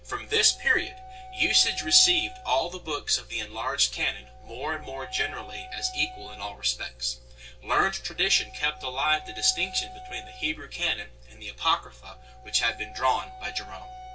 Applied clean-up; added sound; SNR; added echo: none; Wind instrument, woodwind instrument; 17 dB; reverberation time 0.2 s.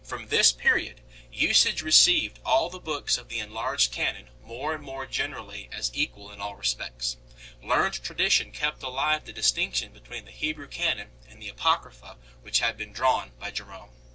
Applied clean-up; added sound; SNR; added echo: none; none; none; none.